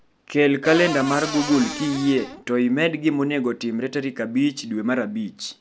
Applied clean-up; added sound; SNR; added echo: none; Cupboard open or close / Door; 9 dB; none.